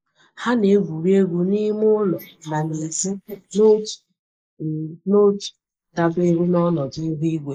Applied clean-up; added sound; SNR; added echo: neural mask model Resemble Enhance denoiser.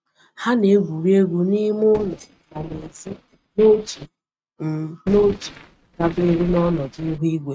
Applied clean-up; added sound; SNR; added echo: neural mask model RNNoise.